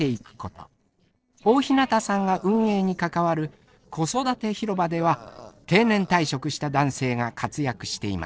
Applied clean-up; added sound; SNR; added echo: neural separator model SepFormer DNS4.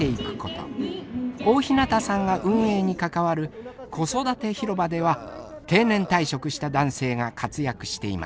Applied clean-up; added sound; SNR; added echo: none; Thunder + Burping, eructation; 16 dB; none.